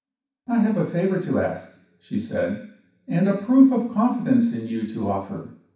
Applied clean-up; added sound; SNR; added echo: none; none; none; reverberation time 0.6 s.